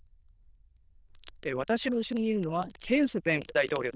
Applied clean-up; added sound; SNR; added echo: neural diffusion model UNIVERSE++.